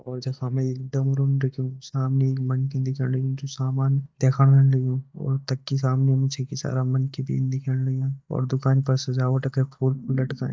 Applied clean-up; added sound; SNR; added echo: neural mask model DeepFilterNet 3.